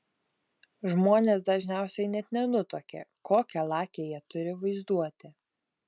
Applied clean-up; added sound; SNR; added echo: none; none; none; none.